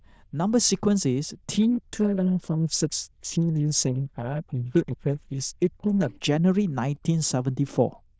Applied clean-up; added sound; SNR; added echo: neural diffusion model UNIVERSE++.